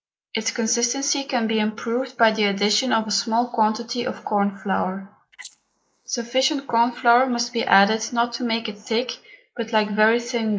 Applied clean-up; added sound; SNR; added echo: neural mask model Resemble Enhance denoiser.